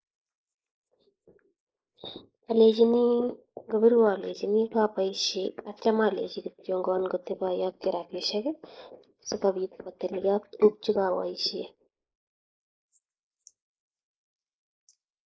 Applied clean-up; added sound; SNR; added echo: neural mask model Resemble Enhance denoiser.